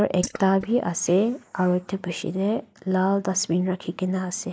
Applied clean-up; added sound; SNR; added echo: neural mask model Resemble Enhance denoiser.